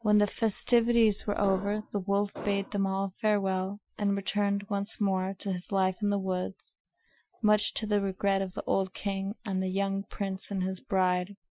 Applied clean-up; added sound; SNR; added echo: classical method Wiener filter.